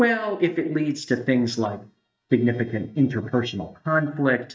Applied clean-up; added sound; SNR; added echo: neural mask model DeepFilterNet 3.